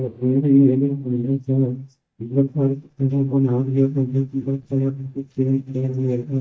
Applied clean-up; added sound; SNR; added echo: neural mask model DeepFilterNet 3.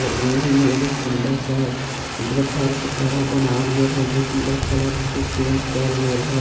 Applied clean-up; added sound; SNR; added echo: none; Fire; 8 dB; reverberation time 2.3 s.